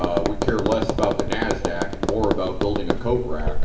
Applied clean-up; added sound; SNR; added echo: none; Tap; -2 dB; reverberation time 0.7 s.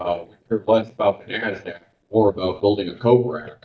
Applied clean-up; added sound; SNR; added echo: neural mask model DeepFilterNet 3.